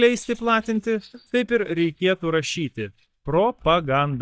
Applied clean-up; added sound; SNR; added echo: neural mask model DeepFilterNet 3.